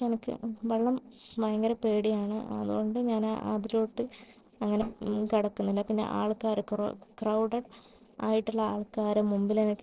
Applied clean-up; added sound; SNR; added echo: neural separator model SepFormer DNS4.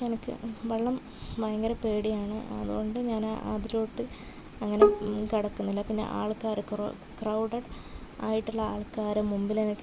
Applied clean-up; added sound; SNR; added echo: none; Bowed string instrument; -3 dB; none.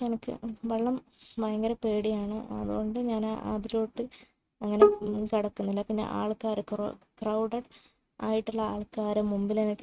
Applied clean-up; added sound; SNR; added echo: neural mask model RNNoise.